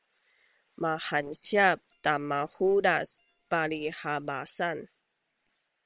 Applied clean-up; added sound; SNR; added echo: neural separator model SepFormer WHAM!.